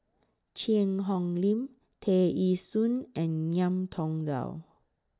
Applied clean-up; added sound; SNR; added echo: none; none; none; none.